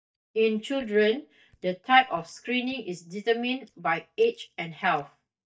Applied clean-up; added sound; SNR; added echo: neural mask model DeepFilterNet 3.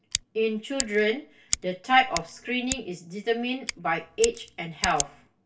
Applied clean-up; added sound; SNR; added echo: none; Scissors; 8 dB; reverberation time 0.2 s.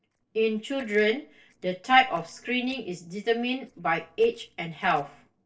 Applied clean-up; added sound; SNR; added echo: neural separator model SepFormer DNS4.